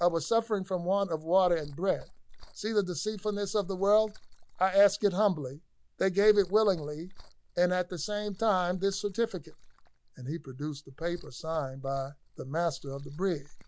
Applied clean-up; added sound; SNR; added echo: none; Liquid; 17 dB; none.